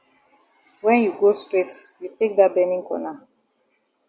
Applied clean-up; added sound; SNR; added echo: none; none; none; none.